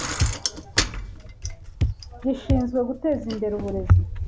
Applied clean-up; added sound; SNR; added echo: none; Bass drum + Bicycle; -3 dB; none.